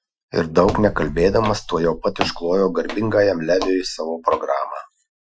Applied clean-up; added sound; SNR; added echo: classical method Wiener filter.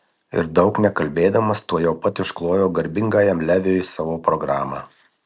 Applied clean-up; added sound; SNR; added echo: none; none; none; none.